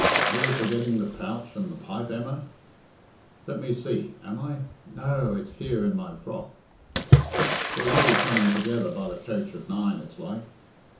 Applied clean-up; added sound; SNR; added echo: none; Water / Splash, splatter; -1 dB; reverberation time 0.6 s.